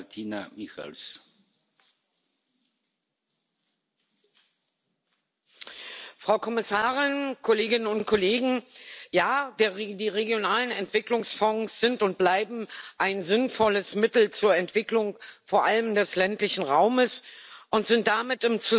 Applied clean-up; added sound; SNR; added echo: none; none; none; none.